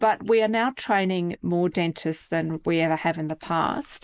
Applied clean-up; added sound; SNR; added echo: neural mask model Resemble Enhance denoiser.